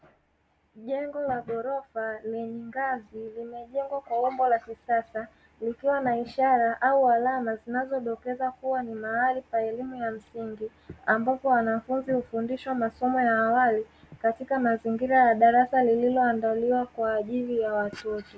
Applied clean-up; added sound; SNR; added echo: none; none; none; none.